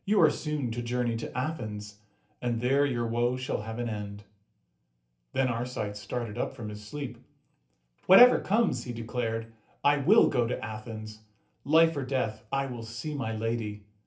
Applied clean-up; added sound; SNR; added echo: none; none; none; reverberation time 0.3 s.